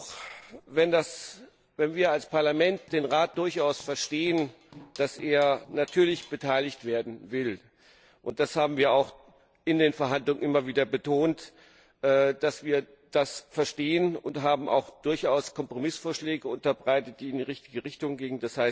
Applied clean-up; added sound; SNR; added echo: neural separator model SepFormer DNS4.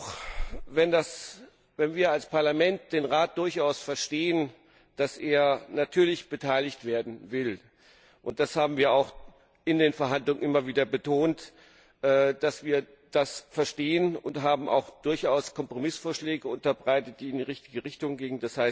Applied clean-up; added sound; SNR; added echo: none; none; none; none.